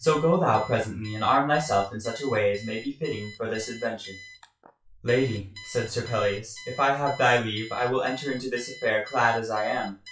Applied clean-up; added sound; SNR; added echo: classical method WPE with log-MMSE.